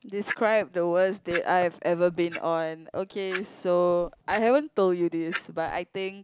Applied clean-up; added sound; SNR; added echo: none; Clock; 15 dB; none.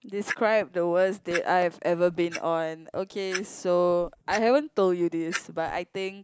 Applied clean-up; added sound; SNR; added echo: neural mask model Resemble Enhance denoiser.